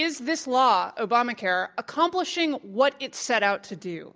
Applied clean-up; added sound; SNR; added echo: none; none; none; none.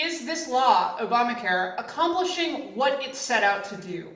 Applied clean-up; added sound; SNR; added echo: none; none; none; reverberation time 0.8 s.